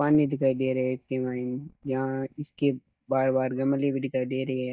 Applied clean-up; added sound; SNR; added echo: neural mask model DeepFilterNet 3.